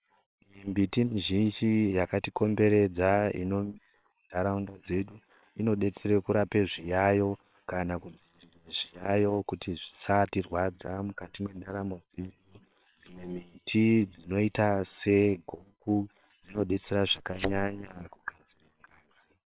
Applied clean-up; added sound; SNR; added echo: neural separator model SepFormer WHAM!.